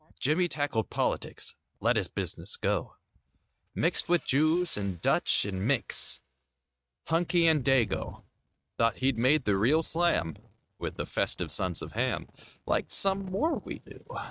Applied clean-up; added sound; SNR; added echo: neural mask model RNNoise.